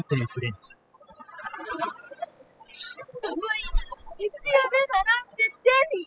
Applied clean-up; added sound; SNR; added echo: classical method spectral subtraction.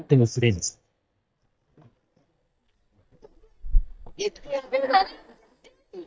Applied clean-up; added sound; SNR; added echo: neural mask model DeepFilterNet 3.